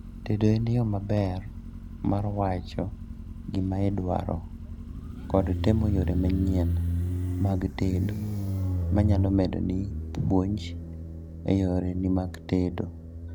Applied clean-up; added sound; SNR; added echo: none; Motorcycle; 4 dB; none.